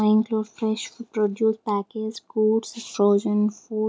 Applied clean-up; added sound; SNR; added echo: none; none; none; none.